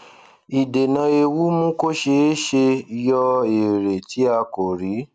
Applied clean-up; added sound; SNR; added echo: none; none; none; none.